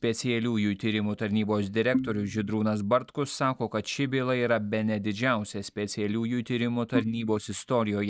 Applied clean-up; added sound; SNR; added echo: neural mask model DeepFilterNet 3.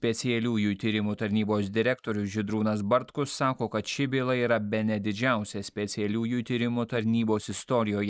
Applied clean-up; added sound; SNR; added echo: neural mask model Resemble Enhance denoiser.